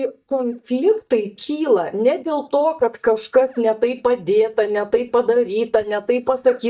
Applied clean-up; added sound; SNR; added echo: neural mask model DeepFilterNet 3.